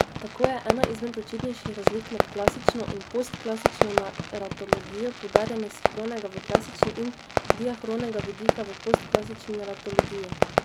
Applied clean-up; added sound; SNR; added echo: none; Fireworks; -5 dB; none.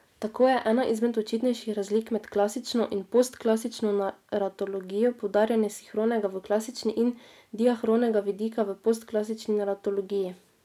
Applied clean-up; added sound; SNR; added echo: none; none; none; none.